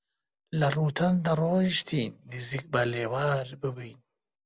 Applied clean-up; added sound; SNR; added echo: none; none; none; none.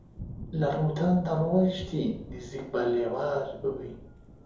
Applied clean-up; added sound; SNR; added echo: none; Thunder / Rain; 16 dB; reverberation time 2.7 s.